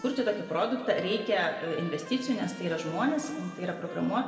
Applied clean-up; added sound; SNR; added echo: none; Trumpet; 17 dB; reverberation time 1.8 s.